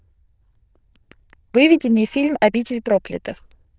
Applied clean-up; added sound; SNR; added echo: neural diffusion model UNIVERSE++.